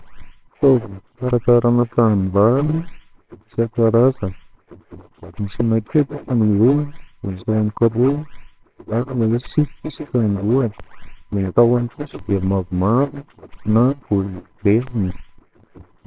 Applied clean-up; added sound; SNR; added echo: neural separator model SepFormer WHAMR!.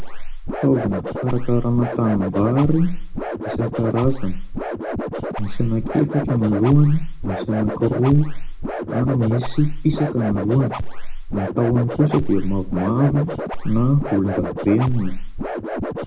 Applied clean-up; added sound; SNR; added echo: none; Scratching (performance technique); 3 dB; reverberation time 0.2 s.